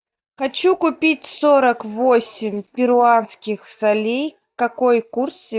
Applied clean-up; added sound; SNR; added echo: neural mask model DeepFilterNet 3.